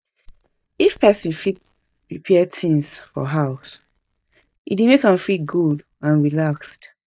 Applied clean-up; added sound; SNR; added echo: neural mask model DeepFilterNet 3.